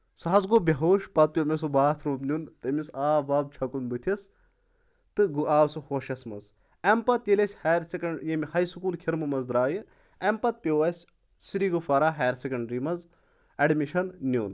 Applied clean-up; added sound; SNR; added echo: none; none; none; none.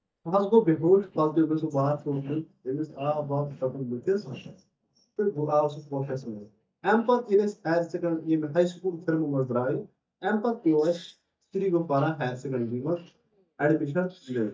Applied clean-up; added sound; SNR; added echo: neural mask model DeepFilterNet 3.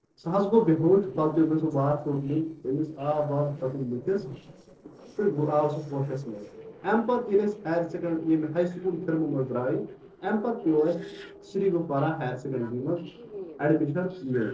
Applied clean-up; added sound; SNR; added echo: neural separator model SepFormer DNS4.